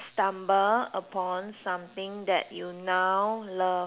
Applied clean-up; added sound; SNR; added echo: none; none; none; none.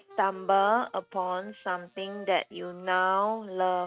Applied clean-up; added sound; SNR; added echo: neural mask model RNNoise.